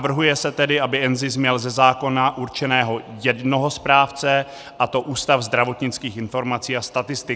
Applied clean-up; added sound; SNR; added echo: none; none; none; none.